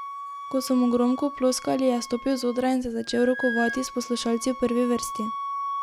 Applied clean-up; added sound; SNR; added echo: none; Wind instrument, woodwind instrument; 9 dB; none.